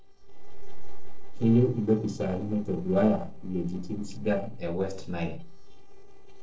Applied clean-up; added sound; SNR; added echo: neural separator model SepFormer DNS4.